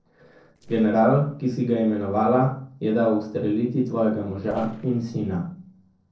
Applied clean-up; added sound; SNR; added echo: neural separator model SepFormer DNS4.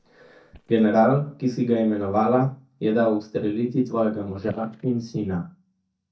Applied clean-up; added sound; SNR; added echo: neural mask model DeepFilterNet 3.